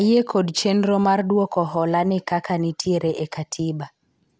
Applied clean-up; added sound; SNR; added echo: none; none; none; none.